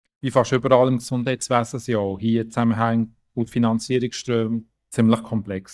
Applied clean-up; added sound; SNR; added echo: neural mask model DeepFilterNet 3.